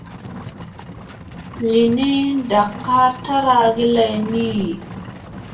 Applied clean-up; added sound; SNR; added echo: none; Livestock, farm animals, working animals; 14 dB; reverberation time 0.3 s.